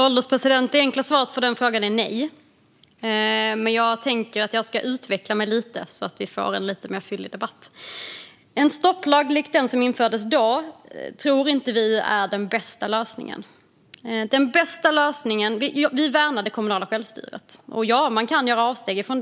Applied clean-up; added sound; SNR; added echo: none; none; none; none.